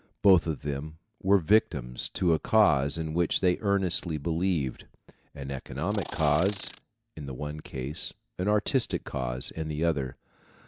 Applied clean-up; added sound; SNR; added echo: none; Insect; 11 dB; none.